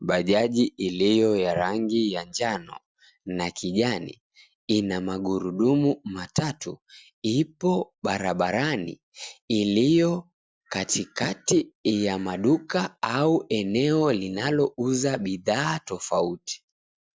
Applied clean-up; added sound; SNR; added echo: none; none; none; none.